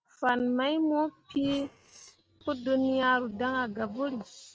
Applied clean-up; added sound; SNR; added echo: neural mask model RNNoise.